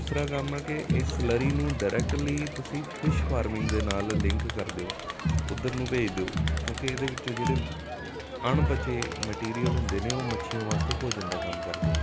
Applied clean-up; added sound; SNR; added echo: none; Crowd; -2 dB; none.